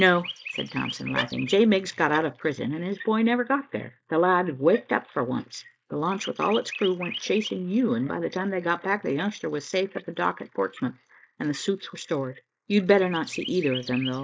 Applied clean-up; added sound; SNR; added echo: neural mask model Resemble Enhance denoiser.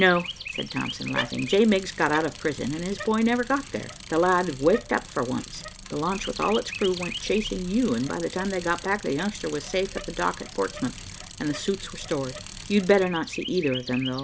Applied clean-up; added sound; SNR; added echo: none; Bicycle + Chirp, tweet; 12 dB; none.